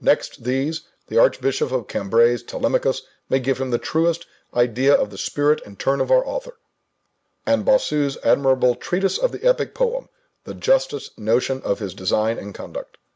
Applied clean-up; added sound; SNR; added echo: none; none; none; none.